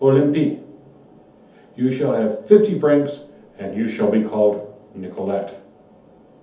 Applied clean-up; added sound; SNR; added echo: none; none; none; reverberation time 0.6 s.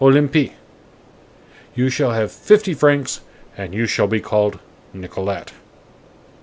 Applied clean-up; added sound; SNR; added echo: none; none; none; none.